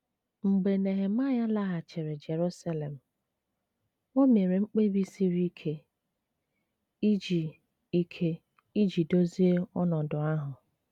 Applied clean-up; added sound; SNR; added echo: none; none; none; none.